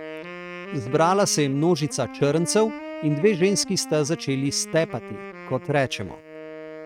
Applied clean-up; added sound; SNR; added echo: neural mask model RNNoise.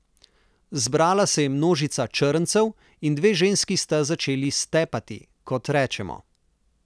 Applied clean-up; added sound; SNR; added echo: none; none; none; none.